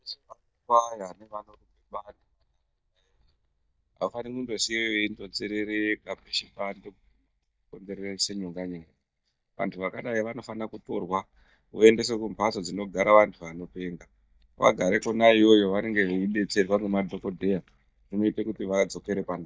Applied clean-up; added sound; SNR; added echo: neural mask model DeepFilterNet 3.